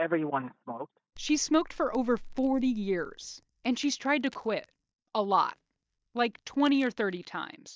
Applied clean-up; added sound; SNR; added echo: neural mask model DeepFilterNet 3.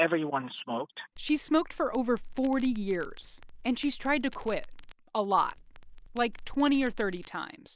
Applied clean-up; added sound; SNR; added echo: none; Crackle; 12 dB; none.